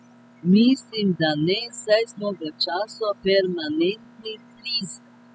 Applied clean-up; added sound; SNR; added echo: classical method spectral subtraction.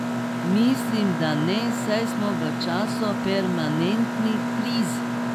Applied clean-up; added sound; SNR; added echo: none; Mechanisms; 1 dB; none.